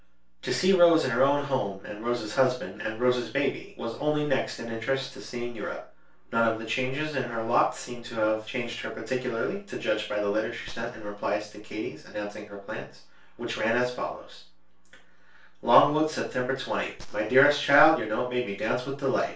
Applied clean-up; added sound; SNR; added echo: none; Gunshot, gunfire; 15 dB; reverberation time 0.3 s.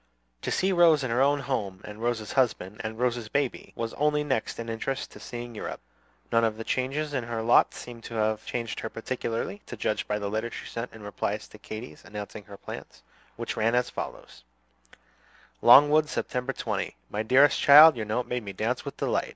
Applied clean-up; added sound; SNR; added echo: none; none; none; none.